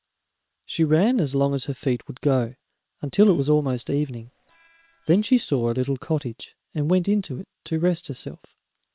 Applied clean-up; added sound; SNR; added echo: neural separator model SepFormer WHAM!.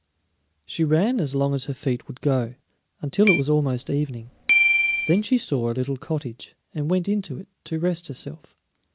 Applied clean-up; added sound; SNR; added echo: none; Keyboard (musical); -1 dB; none.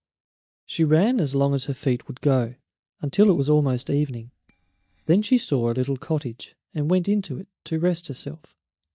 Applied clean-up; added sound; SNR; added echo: neural mask model DeepFilterNet 3.